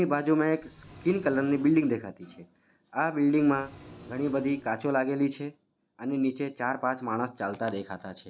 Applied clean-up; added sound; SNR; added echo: none; Engine; 19 dB; none.